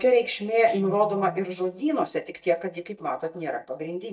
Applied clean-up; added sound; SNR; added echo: neural mask model DeepFilterNet 3.